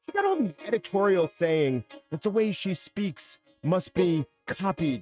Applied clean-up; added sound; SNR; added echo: neural mask model RNNoise.